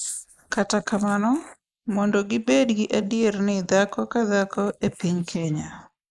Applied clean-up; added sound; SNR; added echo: neural mask model Resemble Enhance denoiser.